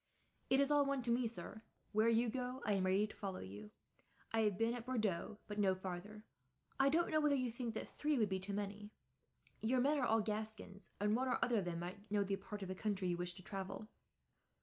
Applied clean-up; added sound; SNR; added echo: none; none; none; none.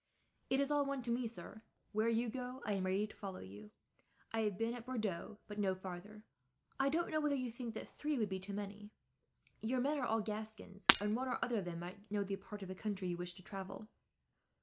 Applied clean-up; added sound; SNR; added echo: none; Shatter; -3 dB; none.